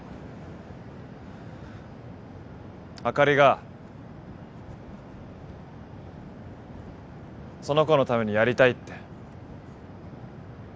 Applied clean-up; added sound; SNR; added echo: none; none; none; none.